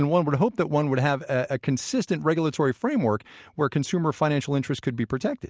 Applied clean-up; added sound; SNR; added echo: none; none; none; none.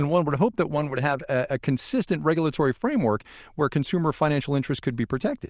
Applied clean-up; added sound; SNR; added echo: neural diffusion model UNIVERSE++.